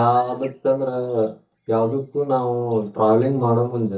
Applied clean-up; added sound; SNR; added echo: neural mask model DeepFilterNet 3.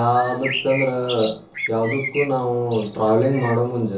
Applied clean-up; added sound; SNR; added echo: none; Bird; 11 dB; reverberation time 0.7 s.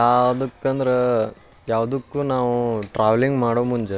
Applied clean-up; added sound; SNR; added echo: none; none; none; none.